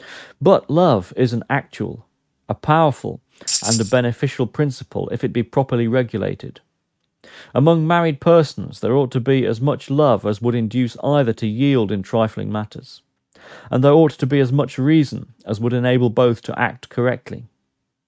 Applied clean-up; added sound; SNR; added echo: neural mask model RNNoise.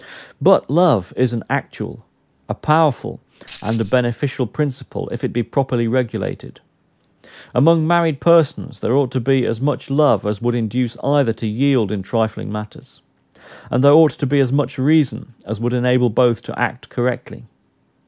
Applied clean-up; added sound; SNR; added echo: none; Tambourine; 5 dB; none.